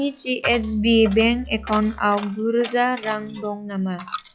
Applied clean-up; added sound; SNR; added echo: classical method log-MMSE.